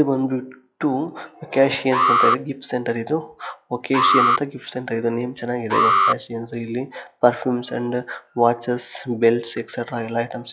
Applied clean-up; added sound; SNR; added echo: classical method log-MMSE.